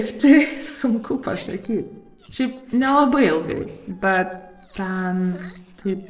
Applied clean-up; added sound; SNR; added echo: neural separator model SepFormer DNS4.